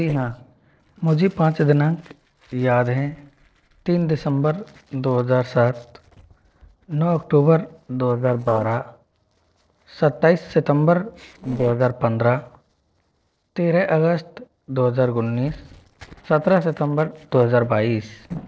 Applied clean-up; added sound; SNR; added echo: neural separator model SepFormer DNS4.